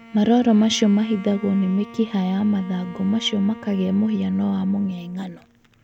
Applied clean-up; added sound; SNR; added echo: none; Bowed string instrument; 19 dB; none.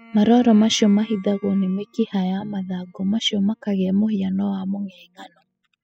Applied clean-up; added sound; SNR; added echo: classical method spectral subtraction.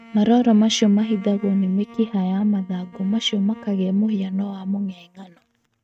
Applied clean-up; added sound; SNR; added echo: neural mask model RNNoise.